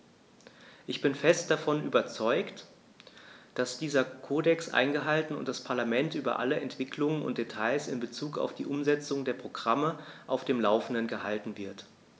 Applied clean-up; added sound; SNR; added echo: none; none; none; none.